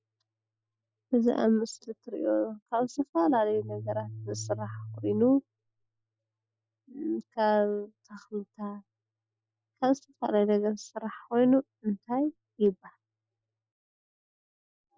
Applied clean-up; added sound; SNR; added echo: classical method Wiener filter.